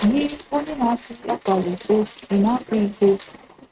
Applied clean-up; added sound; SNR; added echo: neural mask model RNNoise.